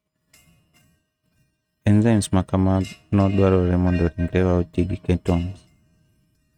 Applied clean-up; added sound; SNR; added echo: neural mask model RNNoise.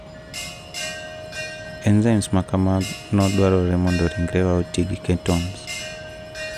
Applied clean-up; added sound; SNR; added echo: none; Bell; 12 dB; none.